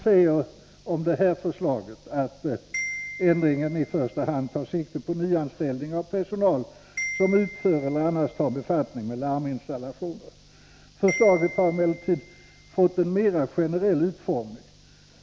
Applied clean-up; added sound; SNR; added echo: none; Marimba, xylophone; 14 dB; none.